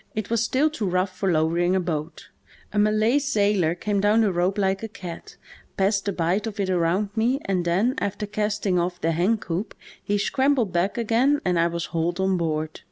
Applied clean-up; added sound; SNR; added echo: none; none; none; none.